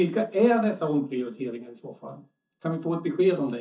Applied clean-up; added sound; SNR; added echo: neural mask model DeepFilterNet 3.